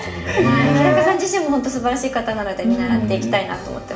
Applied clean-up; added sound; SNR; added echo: none; none; none; reverberation time 0.7 s.